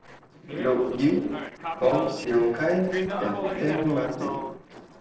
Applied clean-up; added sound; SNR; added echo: neural separator model SepFormer DNS4.